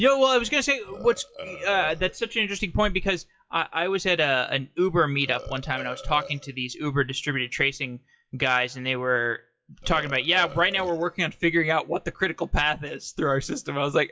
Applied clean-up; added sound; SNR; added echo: classical method WPE with log-MMSE.